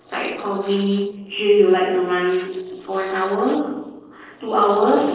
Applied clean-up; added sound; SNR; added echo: neural separator model SepFormer DNS4.